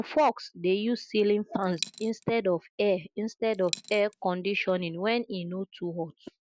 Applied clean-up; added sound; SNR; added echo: none; Coin (dropping); 10 dB; none.